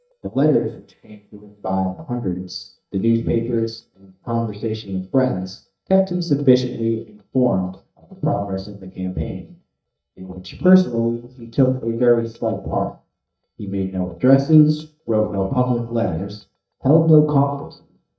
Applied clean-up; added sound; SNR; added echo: neural mask model DeepFilterNet 3.